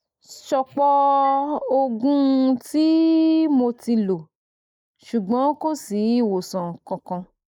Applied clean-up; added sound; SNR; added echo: neural mask model Resemble Enhance denoiser.